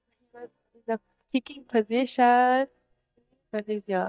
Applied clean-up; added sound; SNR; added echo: neural mask model DeepFilterNet 3.